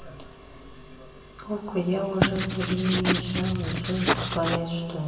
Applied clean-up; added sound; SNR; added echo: none; Writing; -1 dB; reverberation time 2.6 s.